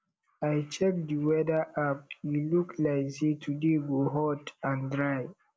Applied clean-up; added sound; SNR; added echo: none; none; none; none.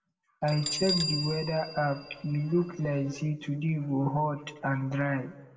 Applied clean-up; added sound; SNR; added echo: none; Bell; 10 dB; reverberation time 1.2 s.